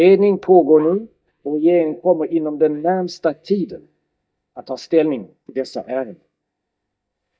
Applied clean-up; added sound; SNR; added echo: neural mask model DeepFilterNet 3.